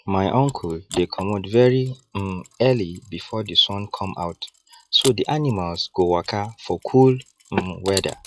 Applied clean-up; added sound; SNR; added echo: classical method log-MMSE.